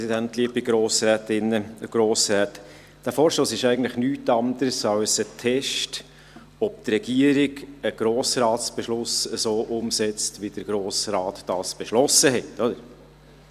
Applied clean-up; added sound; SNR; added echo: none; none; none; none.